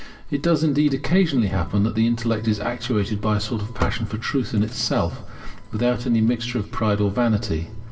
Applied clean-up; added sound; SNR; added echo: none; Slam / Engine starting; 18 dB; reverberation time 1.7 s.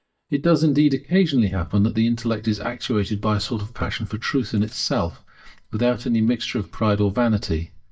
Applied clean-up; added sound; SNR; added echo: neural mask model DeepFilterNet 3.